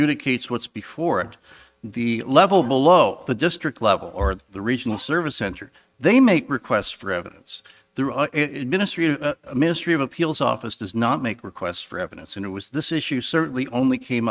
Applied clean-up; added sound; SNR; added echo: neural mask model RNNoise.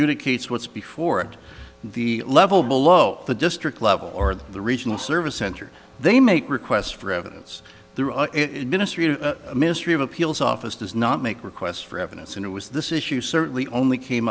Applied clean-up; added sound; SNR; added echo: none; Dog; 18 dB; none.